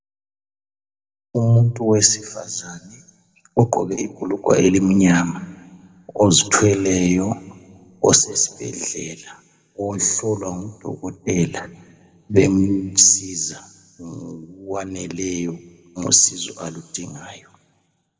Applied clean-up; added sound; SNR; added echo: none; none; none; reverberation time 1.6 s.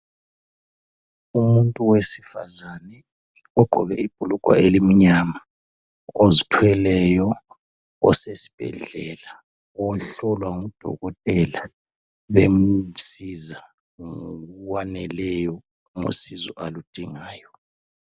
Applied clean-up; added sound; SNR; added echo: none; none; none; none.